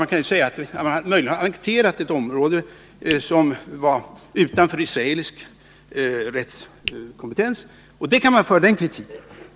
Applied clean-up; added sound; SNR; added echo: none; Finger snapping; 13 dB; none.